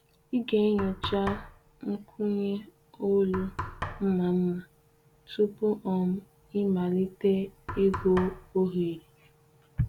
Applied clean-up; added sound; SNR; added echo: none; Knock; 13 dB; none.